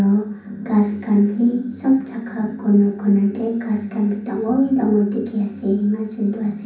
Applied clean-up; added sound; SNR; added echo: none; none; none; reverberation time 0.6 s.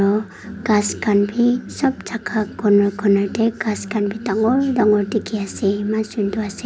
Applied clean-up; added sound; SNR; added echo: none; none; none; none.